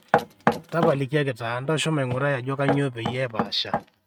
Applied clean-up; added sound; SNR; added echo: neural mask model RNNoise.